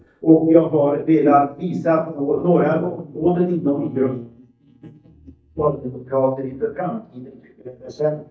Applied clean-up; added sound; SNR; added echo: neural mask model DeepFilterNet 3.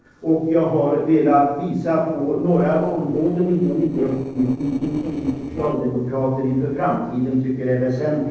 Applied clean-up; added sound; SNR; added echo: neural separator model SepFormer DNS4.